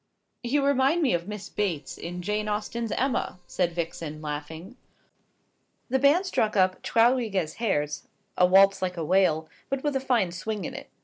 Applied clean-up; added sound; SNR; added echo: neural separator model SepFormer DNS4.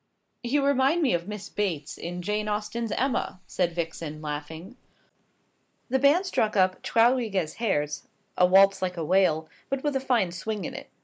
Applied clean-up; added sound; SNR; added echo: neural mask model Resemble Enhance denoiser.